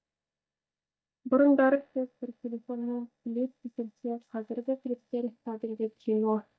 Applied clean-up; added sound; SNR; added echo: neural mask model DeepFilterNet 3.